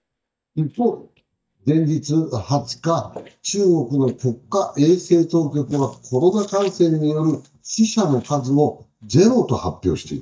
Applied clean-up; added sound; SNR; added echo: neural mask model DeepFilterNet 3.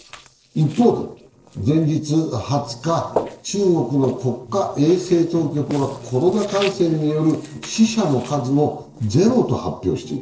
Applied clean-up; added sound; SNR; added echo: neural separator model SepFormer DNS4.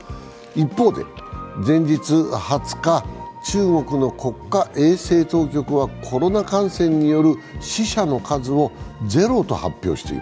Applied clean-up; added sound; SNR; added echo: none; none; none; none.